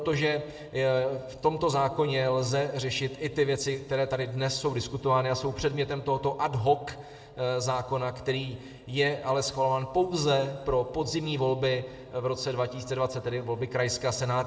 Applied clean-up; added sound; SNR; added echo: none; none; none; reverberation time 1.4 s.